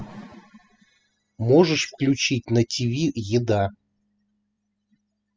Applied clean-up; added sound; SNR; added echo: classical method spectral subtraction.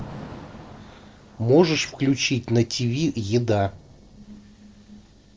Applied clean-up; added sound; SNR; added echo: neural separator model SepFormer DNS4.